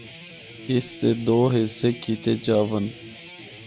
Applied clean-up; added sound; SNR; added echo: none; Guitar; 17 dB; none.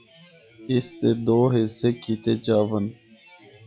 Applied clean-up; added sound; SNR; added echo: classical method log-MMSE.